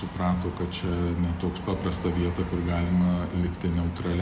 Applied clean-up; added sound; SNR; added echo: none; none; none; none.